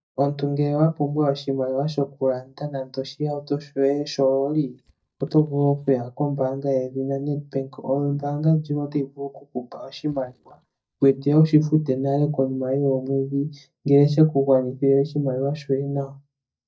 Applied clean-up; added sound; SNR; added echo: neural mask model DeepFilterNet 3.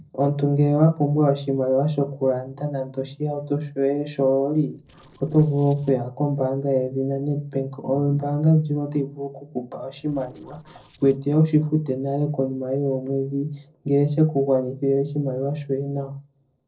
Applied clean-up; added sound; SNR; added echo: neural separator model SepFormer DNS4.